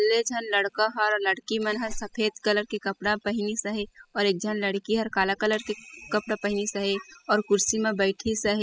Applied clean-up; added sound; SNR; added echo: classical method spectral subtraction.